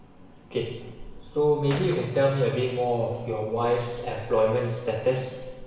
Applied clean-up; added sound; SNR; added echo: none; Gunshot, gunfire; 18 dB; reverberation time 1.1 s.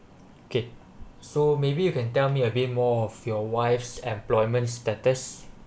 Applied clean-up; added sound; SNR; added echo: none; none; none; none.